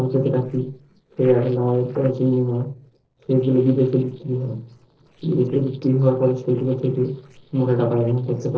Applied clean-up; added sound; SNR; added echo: neural separator model SepFormer DNS4.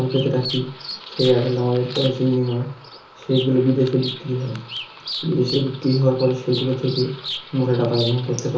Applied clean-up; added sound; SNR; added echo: none; Bird vocalization, bird call, bird song; 12 dB; reverberation time 0.7 s.